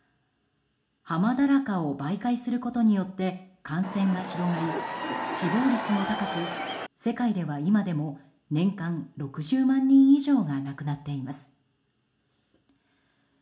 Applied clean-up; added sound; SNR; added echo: none; Crowd / Cheering; 5 dB; reverberation time 0.4 s.